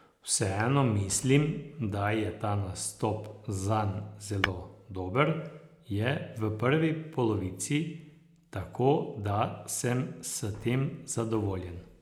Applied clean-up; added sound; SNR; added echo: none; Tap / Hammer; 8 dB; none.